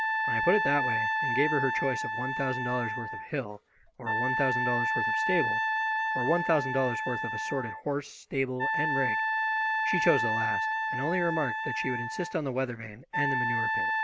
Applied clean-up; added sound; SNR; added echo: none; Wind instrument, woodwind instrument; -2 dB; none.